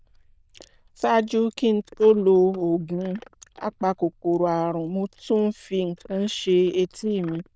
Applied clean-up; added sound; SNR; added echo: neural diffusion model UNIVERSE++.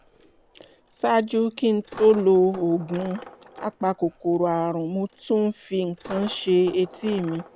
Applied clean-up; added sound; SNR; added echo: none; Coin (dropping); 20 dB; none.